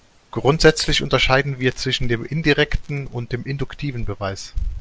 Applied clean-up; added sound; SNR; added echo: none; none; none; none.